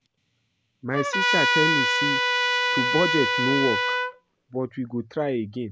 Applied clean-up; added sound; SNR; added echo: none; Trumpet; -5 dB; none.